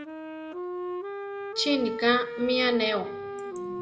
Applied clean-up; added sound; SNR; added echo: none; Wind instrument, woodwind instrument; 6 dB; reverberation time 1.6 s.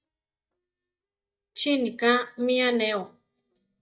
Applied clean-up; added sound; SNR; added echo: neural mask model DeepFilterNet 3.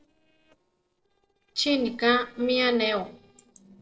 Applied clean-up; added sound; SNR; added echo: neural separator model SepFormer DNS4.